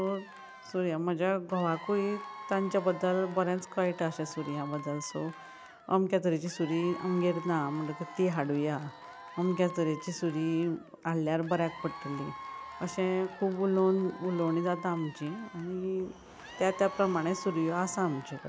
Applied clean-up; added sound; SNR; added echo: none; Applause / Crowd / Cheering; 15 dB; none.